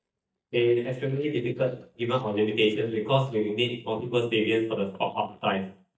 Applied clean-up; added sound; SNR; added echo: neural mask model DeepFilterNet 3.